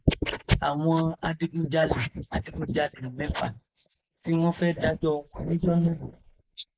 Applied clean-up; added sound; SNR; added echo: neural mask model Resemble Enhance denoiser.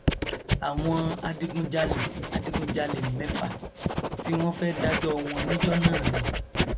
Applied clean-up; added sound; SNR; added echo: none; Writing; -1 dB; none.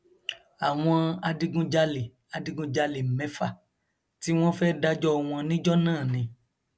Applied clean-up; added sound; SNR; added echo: none; none; none; none.